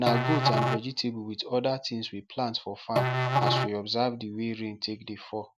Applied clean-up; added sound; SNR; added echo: none; Musical instrument; 0 dB; none.